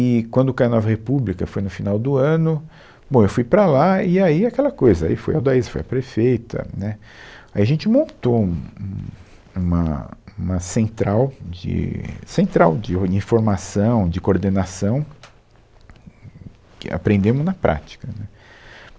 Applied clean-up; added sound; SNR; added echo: none; none; none; none.